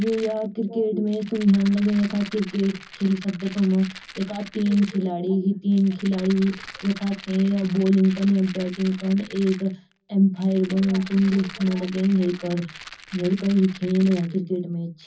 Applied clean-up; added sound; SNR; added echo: none; Rattle; 19 dB; reverberation time 0.3 s.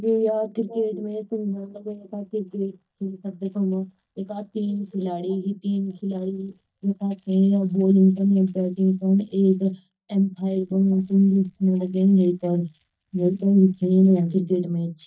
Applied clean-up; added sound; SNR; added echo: neural mask model DeepFilterNet 3.